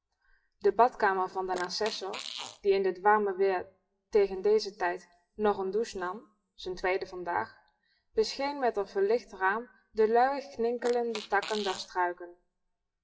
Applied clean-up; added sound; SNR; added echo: classical method WPE with log-MMSE.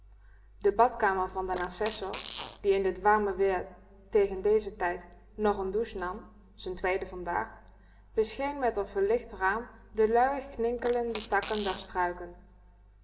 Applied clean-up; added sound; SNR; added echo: none; Fart; 13 dB; reverberation time 1.2 s.